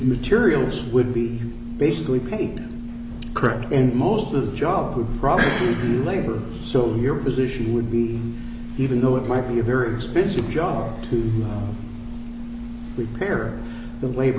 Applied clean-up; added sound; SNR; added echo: none; none; none; none.